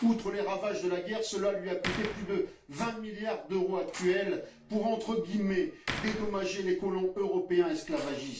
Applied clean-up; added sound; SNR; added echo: none; Slam; 14 dB; reverberation time 0.3 s.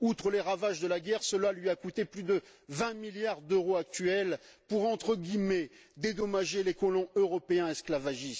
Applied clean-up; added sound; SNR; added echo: none; none; none; none.